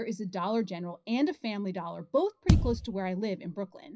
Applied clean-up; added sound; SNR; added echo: classical method WPE with log-MMSE.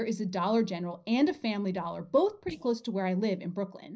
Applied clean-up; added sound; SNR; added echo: neural mask model DeepFilterNet 3.